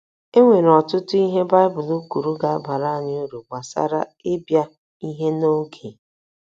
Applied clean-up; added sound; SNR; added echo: none; none; none; none.